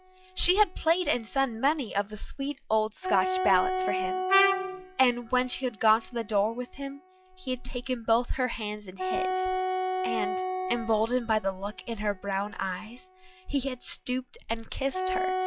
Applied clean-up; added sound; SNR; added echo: classical method log-MMSE.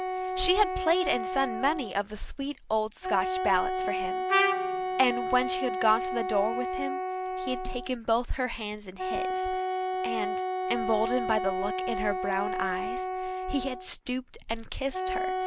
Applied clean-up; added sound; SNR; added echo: none; Trumpet + Wind instrument, woodwind instrument; 1 dB; none.